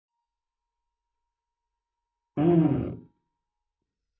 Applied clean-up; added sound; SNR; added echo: neural mask model DeepFilterNet 3.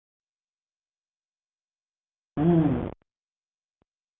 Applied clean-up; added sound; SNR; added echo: none; none; none; none.